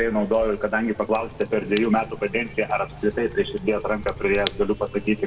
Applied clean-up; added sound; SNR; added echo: none; Fire / Rain; 13 dB; reverberation time 1.1 s.